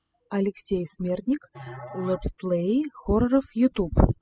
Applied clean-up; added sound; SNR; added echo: classical method spectral subtraction.